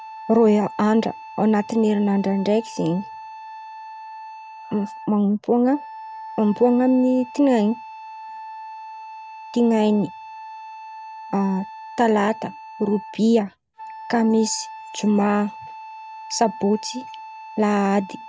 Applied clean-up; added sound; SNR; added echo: none; Wind instrument, woodwind instrument; 15 dB; none.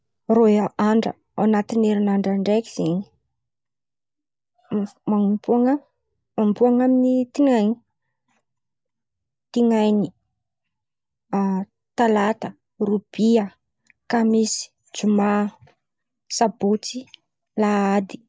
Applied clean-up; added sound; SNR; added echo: none; none; none; none.